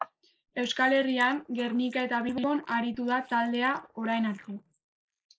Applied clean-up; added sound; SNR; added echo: neural mask model Resemble Enhance denoiser.